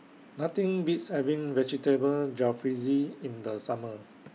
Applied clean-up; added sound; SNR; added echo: none; none; none; none.